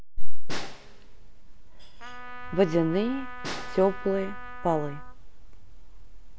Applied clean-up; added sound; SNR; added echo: none; Snare drum + Trumpet; 20 dB; none.